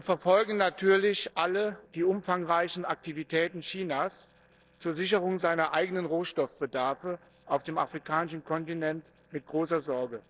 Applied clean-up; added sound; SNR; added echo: neural separator model SepFormer DNS4.